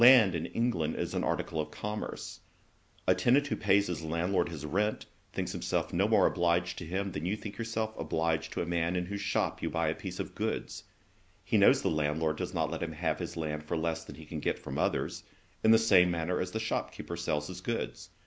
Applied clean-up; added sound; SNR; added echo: none; none; none; none.